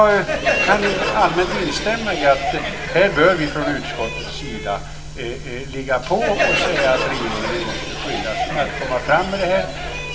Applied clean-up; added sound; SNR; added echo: none; Crowd; 4 dB; reverberation time 0.6 s.